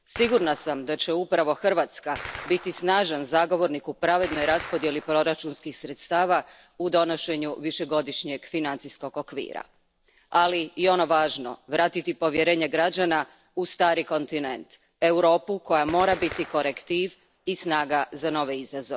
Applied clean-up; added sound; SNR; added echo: none; Gunshot, gunfire; 20 dB; none.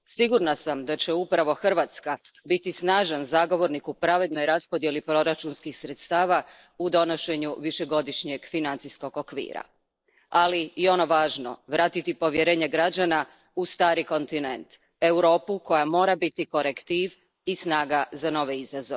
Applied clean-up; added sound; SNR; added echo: neural mask model Resemble Enhance denoiser.